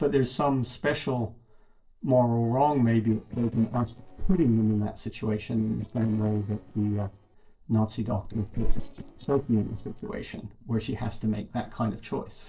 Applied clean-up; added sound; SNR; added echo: neural separator model SepFormer DNS4.